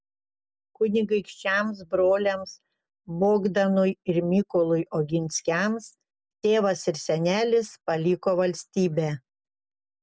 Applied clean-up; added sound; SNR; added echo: none; none; none; none.